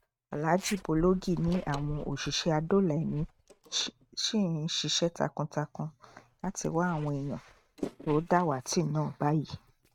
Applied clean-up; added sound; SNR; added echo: neural mask model RNNoise.